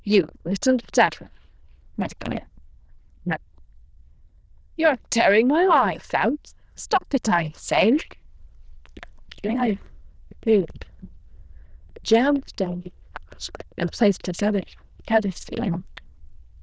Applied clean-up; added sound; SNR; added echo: neural diffusion model UNIVERSE++.